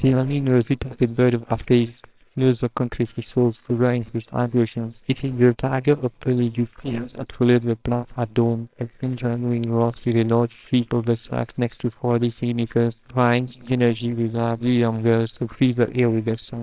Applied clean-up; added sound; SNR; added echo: neural separator model SepFormer WHAMR!.